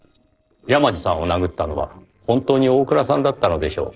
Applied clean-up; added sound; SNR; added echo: neural separator model SepFormer DNS4.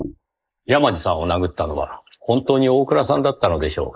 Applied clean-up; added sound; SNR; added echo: neural mask model Resemble Enhance denoiser.